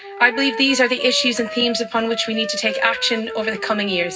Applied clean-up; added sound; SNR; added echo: none; Wind instrument, woodwind instrument; 10 dB; reverberation time 0.4 s.